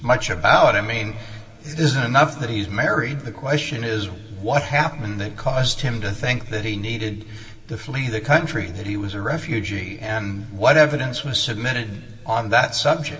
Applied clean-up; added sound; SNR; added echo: none; none; none; reverberation time 1.9 s.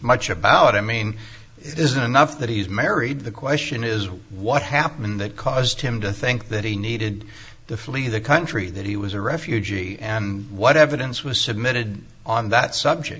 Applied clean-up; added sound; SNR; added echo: none; none; none; none.